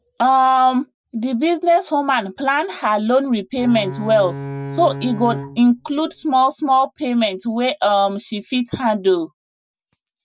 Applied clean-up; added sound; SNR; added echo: none; Bowed string instrument; 12 dB; none.